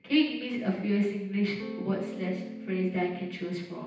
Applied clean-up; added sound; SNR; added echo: none; Electric guitar / Strum; 10 dB; reverberation time 0.9 s.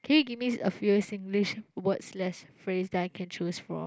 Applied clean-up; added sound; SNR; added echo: none; none; none; none.